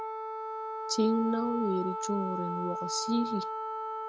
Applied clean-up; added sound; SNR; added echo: none; Wind instrument, woodwind instrument; 3 dB; none.